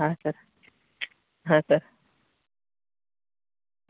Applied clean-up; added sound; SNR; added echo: none; none; none; none.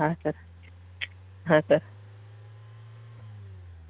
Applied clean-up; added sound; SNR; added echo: none; Engine; 16 dB; none.